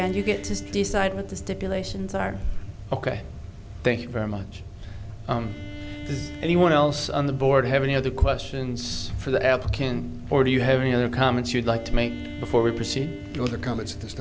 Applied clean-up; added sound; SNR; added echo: none; Bowed string instrument; 19 dB; none.